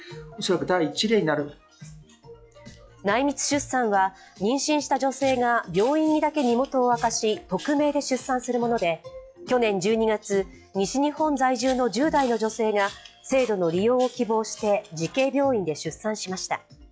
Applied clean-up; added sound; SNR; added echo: classical method log-MMSE.